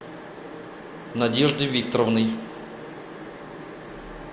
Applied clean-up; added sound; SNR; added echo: none; none; none; none.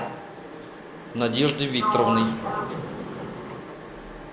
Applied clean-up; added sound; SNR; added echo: none; Sliding door; 3 dB; none.